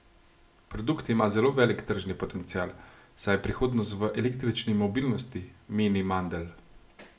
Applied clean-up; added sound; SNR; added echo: none; none; none; none.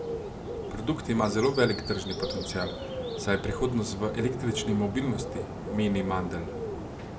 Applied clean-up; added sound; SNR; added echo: none; Bird; 5 dB; none.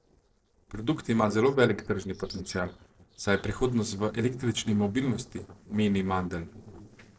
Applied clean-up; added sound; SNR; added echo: neural separator model SepFormer DNS4.